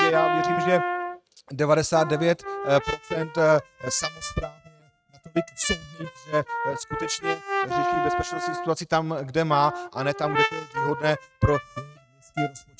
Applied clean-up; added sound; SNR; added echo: neural mask model RNNoise.